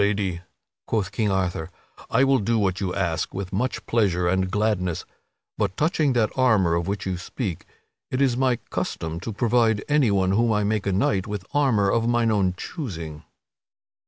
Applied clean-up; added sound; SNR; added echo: none; none; none; none.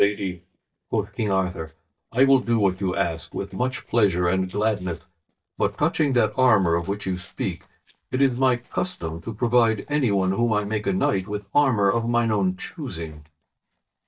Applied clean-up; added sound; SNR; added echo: neural mask model DeepFilterNet 3.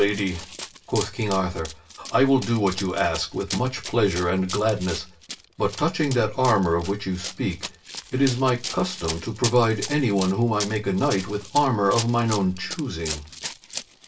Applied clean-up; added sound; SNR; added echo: none; Run; 13 dB; reverberation time 0.2 s.